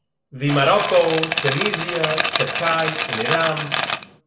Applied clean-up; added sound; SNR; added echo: none; Rattle; 2 dB; reverberation time 0.6 s.